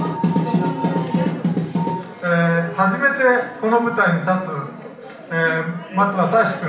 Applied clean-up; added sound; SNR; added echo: none; none; none; reverberation time 0.6 s.